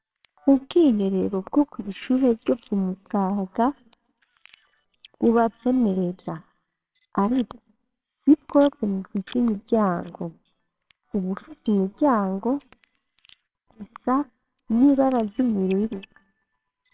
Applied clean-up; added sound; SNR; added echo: neural separator model SepFormer WHAMR!.